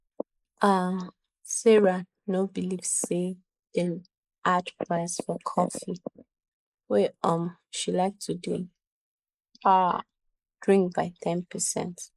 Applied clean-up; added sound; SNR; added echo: neural mask model Resemble Enhance denoiser.